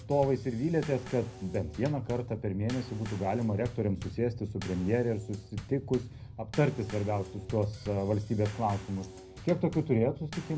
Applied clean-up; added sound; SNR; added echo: none; Bass drum / Snare drum / Drum kit; 14 dB; reverberation time 0.4 s.